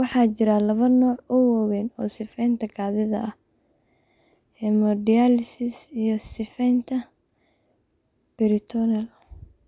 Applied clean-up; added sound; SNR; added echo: none; none; none; none.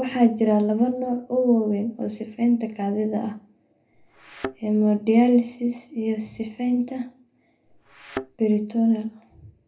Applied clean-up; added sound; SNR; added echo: none; Thump, thud; 13 dB; reverberation time 0.3 s.